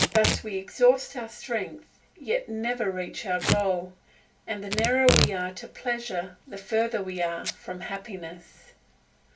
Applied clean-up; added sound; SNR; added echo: none; Packing tape, duct tape / Tearing; 5 dB; reverberation time 0.2 s.